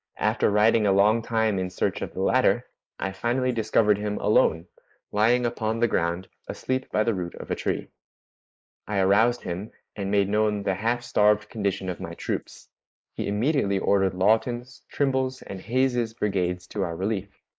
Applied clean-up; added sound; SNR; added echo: neural mask model Resemble Enhance denoiser.